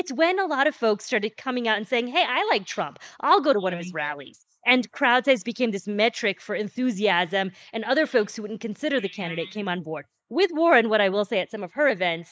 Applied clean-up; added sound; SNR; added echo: neural mask model Resemble Enhance denoiser.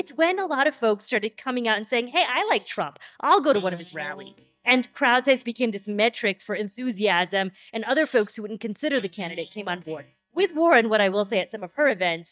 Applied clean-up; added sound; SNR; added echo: neural mask model DeepFilterNet 3.